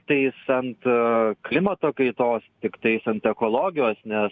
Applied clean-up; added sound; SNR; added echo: none; none; none; none.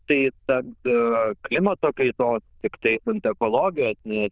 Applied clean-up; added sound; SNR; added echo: neural diffusion model UNIVERSE++.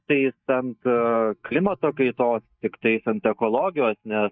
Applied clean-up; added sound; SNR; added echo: neural mask model DeepFilterNet 3.